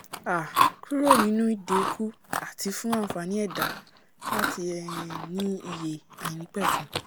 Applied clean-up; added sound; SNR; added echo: none; Chewing, mastication; 0 dB; none.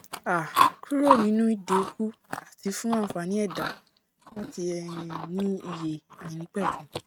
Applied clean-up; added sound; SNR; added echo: neural mask model RNNoise.